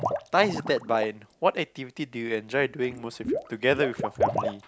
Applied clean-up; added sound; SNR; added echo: none; Water / Liquid; 5 dB; none.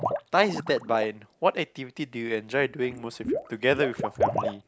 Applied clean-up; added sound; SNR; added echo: neural mask model Resemble Enhance denoiser.